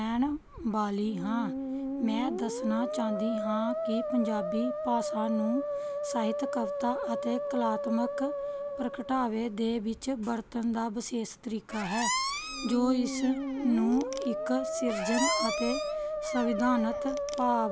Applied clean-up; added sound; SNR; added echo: none; Musical instrument + Squeak; 3 dB; none.